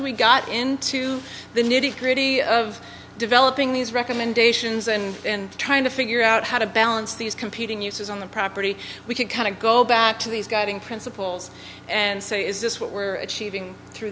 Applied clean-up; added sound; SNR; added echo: none; none; none; none.